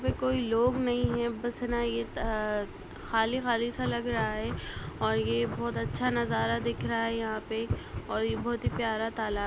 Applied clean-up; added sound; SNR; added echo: none; Writing; 7 dB; none.